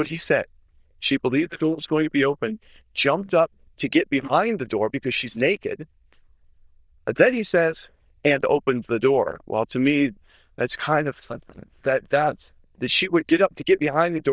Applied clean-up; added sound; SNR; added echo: neural diffusion model UNIVERSE++.